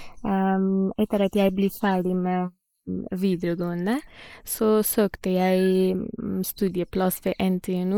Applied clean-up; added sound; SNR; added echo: neural mask model Resemble Enhance denoiser.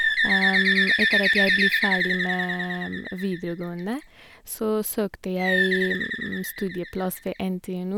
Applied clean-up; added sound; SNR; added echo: none; Bird; -2 dB; none.